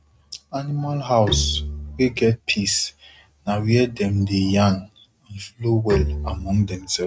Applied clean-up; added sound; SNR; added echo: neural mask model RNNoise.